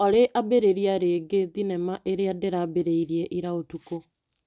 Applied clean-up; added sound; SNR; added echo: none; none; none; none.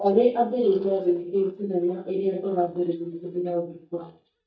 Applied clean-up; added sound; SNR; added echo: neural mask model DeepFilterNet 3.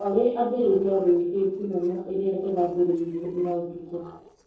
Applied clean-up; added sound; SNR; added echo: neural separator model SepFormer DNS4.